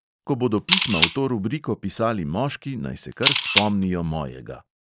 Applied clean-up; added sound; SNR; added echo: none; Camera; -1 dB; none.